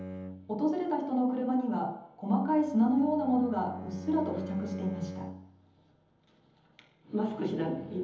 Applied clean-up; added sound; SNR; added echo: none; Bowed string instrument; 13 dB; reverberation time 1.3 s.